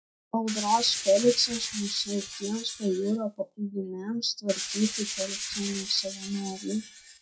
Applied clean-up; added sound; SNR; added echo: classical method WPE with log-MMSE.